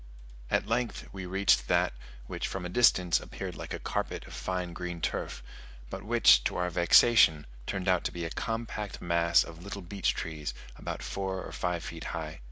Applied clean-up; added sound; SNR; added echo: none; none; none; none.